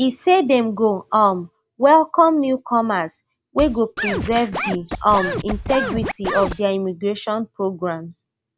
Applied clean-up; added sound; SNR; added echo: none; Scratching (performance technique); 6 dB; none.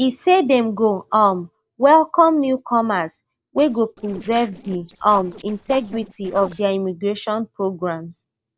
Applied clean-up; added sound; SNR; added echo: neural separator model SepFormer DNS4.